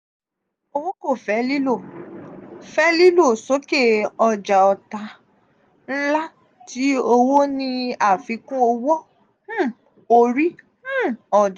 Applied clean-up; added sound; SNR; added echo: none; none; none; none.